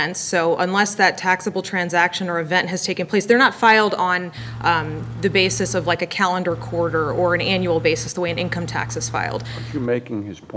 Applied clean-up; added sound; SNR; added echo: none; Engine / Truck; 10 dB; none.